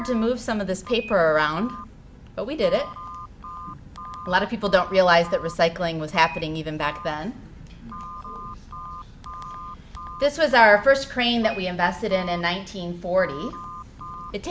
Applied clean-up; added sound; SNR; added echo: none; Telephone; 16 dB; none.